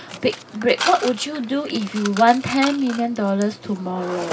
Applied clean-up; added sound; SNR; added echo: none; Mechanisms; 11 dB; reverberation time 0.4 s.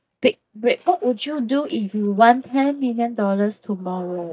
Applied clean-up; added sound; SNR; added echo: neural mask model DeepFilterNet 3.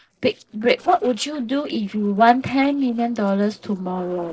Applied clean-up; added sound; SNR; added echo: neural separator model SepFormer DNS4.